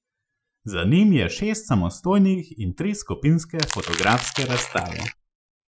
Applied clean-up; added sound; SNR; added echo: classical method Wiener filter.